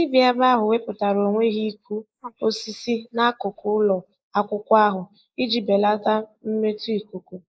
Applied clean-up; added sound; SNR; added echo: neural mask model Resemble Enhance denoiser.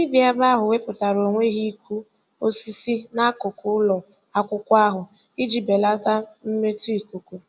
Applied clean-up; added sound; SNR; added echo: none; none; none; none.